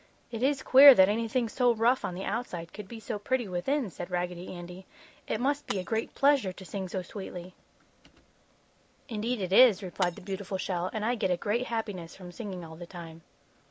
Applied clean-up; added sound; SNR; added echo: none; Shatter; 20 dB; none.